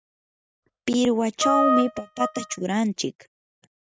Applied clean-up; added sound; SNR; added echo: neural mask model RNNoise.